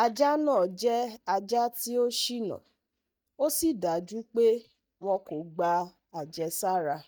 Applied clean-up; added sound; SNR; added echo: neural mask model DeepFilterNet 3.